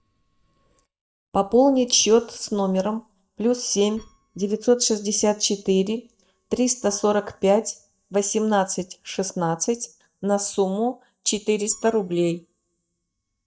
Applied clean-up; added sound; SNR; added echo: neural mask model DeepFilterNet 3.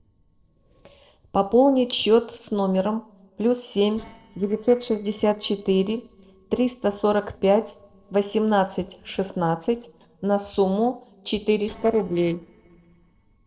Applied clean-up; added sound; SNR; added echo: neural separator model SepFormer DNS4.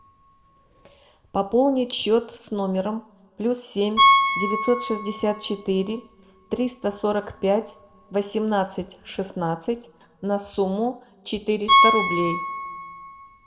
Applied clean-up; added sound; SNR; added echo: none; Piano; 1 dB; reverberation time 1.1 s.